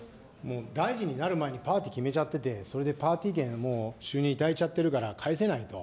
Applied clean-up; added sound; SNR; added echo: none; none; none; none.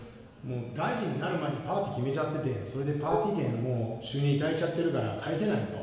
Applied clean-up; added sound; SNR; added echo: none; Dishes, pots, and pans; 7 dB; reverberation time 1.1 s.